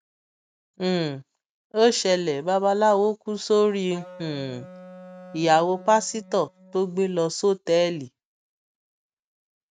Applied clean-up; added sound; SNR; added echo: neural mask model RNNoise.